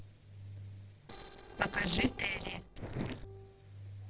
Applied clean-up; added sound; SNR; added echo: neural separator model SepFormer DNS4.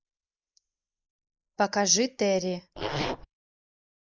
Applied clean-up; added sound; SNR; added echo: neural mask model Resemble Enhance denoiser.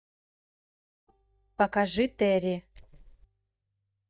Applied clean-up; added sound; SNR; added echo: neural mask model DeepFilterNet 3.